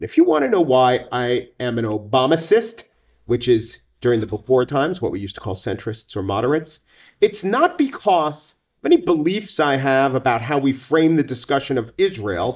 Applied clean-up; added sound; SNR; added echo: neural mask model DeepFilterNet 3.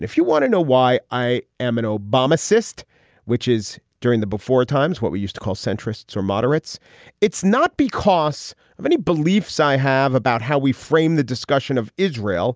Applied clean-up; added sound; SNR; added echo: none; none; none; none.